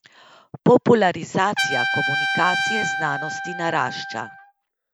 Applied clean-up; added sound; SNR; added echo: none; Trumpet; 4 dB; none.